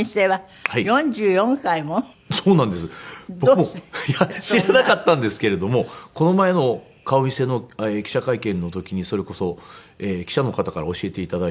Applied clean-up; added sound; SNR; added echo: none; none; none; none.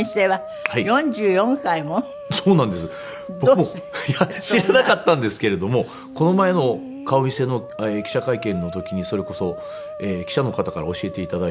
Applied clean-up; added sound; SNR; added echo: none; Musical instrument; 14 dB; none.